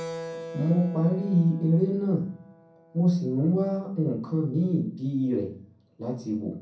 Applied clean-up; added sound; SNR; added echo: none; Keyboard (musical); 17 dB; reverberation time 0.6 s.